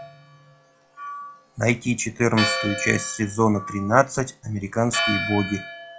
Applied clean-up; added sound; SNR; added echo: classical method log-MMSE.